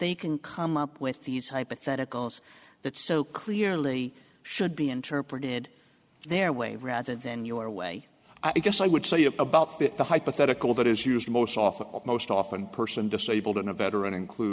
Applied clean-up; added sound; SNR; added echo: none; none; none; none.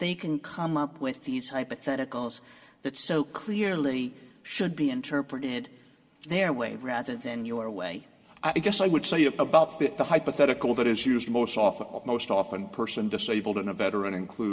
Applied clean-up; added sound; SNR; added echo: none; none; none; reverberation time 0.3 s.